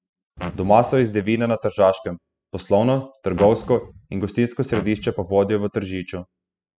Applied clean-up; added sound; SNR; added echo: classical method spectral subtraction.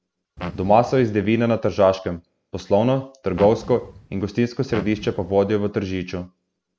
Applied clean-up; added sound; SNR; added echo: none; Fart; 14 dB; none.